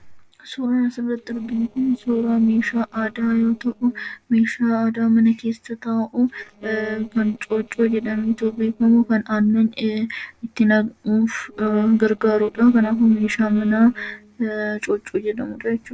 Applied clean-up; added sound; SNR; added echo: neural separator model SepFormer DNS4.